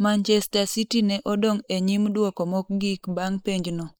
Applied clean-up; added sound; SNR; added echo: neural mask model Resemble Enhance denoiser.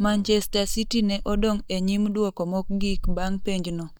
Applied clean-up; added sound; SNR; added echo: neural mask model DeepFilterNet 3.